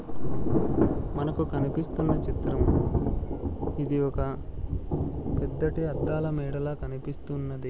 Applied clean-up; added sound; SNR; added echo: none; Thunder / Rain; 2 dB; none.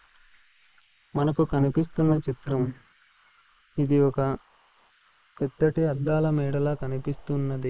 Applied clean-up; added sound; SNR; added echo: neural mask model Resemble Enhance denoiser.